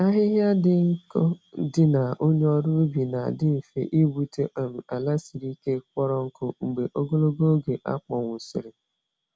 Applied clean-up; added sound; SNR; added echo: none; none; none; none.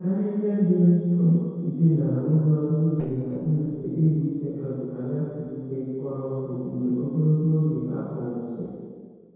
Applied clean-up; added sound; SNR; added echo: neural separator model SepFormer DNS4.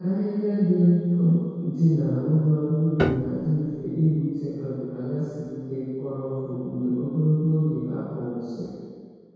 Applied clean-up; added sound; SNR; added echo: none; Piano; 6 dB; reverberation time 2.0 s.